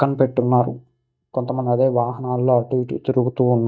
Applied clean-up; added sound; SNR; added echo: neural mask model DeepFilterNet 3.